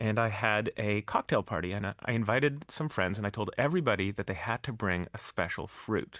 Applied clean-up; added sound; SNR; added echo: none; none; none; none.